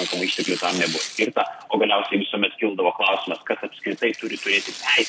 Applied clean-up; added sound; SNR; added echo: none; Tearing; 11 dB; none.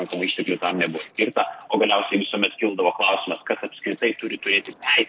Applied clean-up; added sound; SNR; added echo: neural separator model SepFormer DNS4.